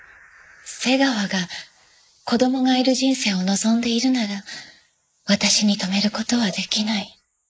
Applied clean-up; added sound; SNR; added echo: neural mask model Resemble Enhance denoiser.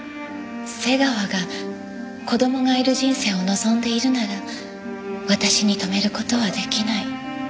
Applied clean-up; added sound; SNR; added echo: none; Burping, eructation; 15 dB; none.